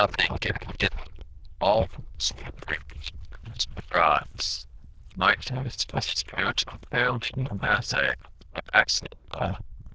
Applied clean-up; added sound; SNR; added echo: neural diffusion model UNIVERSE++.